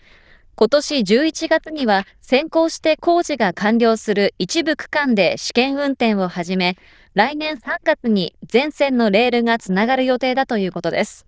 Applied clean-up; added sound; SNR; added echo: neural diffusion model UNIVERSE++.